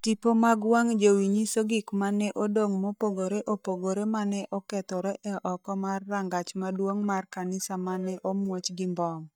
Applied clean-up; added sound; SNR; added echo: neural mask model DeepFilterNet 3.